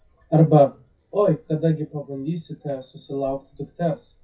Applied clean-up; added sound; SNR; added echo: classical method WPE with log-MMSE.